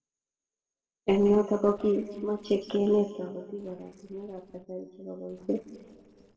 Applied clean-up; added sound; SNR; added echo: neural separator model SepFormer DNS4.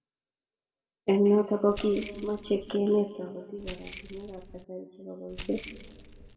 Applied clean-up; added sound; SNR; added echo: none; Keys jangling; 8 dB; reverberation time 1.5 s.